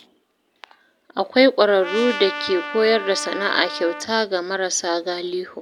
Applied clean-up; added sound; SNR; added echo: none; Trumpet; 10 dB; none.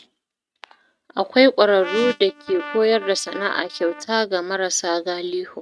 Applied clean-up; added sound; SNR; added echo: neural mask model RNNoise.